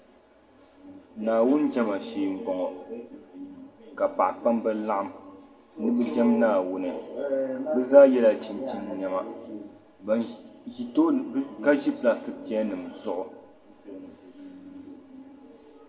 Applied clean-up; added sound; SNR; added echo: none; none; none; reverberation time 0.6 s.